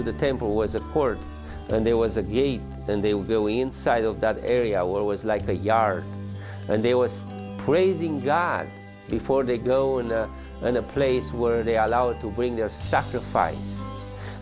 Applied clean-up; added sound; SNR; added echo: none; none; none; none.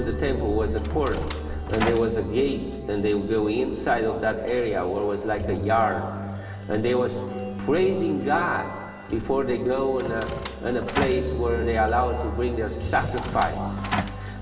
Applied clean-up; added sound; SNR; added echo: none; Door; 8 dB; reverberation time 2.0 s.